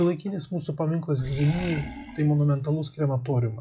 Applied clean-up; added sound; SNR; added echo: classical method log-MMSE.